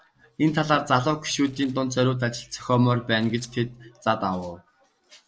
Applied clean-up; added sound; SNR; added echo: neural separator model SepFormer DNS4.